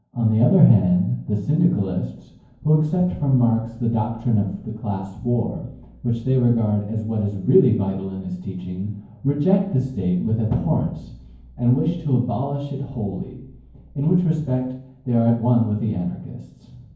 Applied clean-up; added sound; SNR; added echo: none; none; none; reverberation time 0.9 s.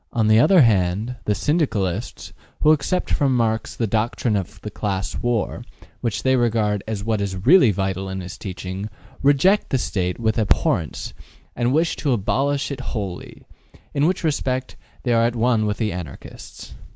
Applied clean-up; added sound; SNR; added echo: none; none; none; none.